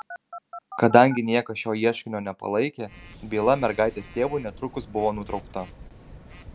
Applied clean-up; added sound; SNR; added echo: none; Telephone; 19 dB; none.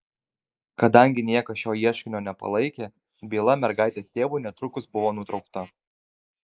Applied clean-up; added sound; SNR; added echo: neural mask model Resemble Enhance denoiser.